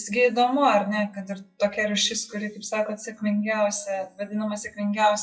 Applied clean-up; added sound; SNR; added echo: classical method WPE with log-MMSE.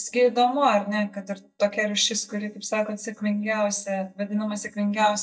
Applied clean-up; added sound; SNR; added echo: neural mask model DeepFilterNet 3.